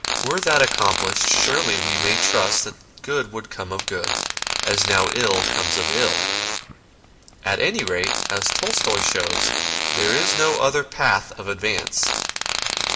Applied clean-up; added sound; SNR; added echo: none; Fart; 1 dB; reverberation time 0.3 s.